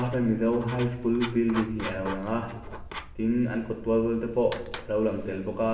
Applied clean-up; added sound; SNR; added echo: none; Writing; 12 dB; reverberation time 1.0 s.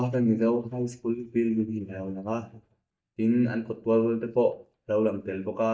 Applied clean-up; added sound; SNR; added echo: neural mask model DeepFilterNet 3.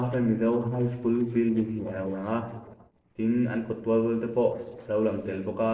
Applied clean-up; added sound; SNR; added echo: neural separator model SepFormer DNS4.